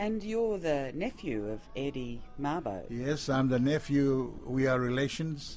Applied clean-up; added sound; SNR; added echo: none; none; none; none.